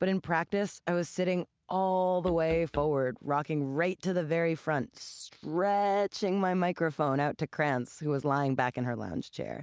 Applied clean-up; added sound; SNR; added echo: neural mask model RNNoise.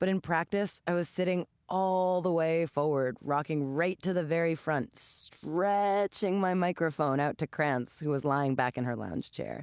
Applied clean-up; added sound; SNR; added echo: none; none; none; none.